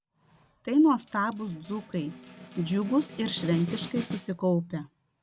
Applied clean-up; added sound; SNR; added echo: none; Snare drum; 13 dB; none.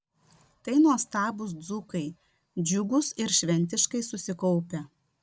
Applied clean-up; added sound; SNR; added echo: none; none; none; none.